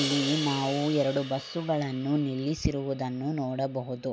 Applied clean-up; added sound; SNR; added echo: none; Crash cymbal; 11 dB; none.